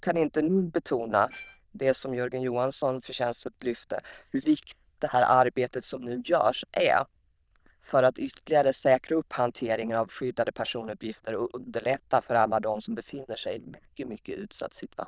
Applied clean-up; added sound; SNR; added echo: neural diffusion model UNIVERSE++.